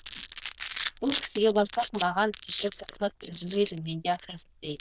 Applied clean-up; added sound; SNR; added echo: neural diffusion model UNIVERSE++.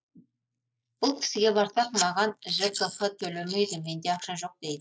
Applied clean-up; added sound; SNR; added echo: neural mask model Resemble Enhance denoiser.